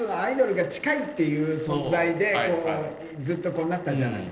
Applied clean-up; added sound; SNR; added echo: neural separator model SepFormer DNS4.